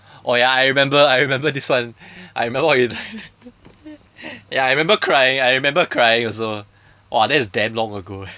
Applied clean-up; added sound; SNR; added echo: none; none; none; none.